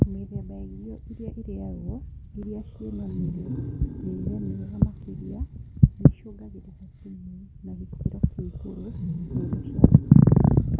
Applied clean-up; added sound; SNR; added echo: none; Wild animals; 13 dB; none.